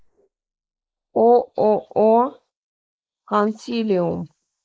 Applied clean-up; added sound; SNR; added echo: neural mask model Resemble Enhance denoiser.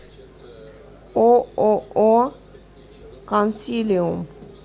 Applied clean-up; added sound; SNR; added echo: none; none; none; none.